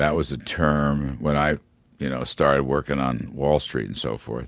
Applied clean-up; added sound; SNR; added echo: none; none; none; none.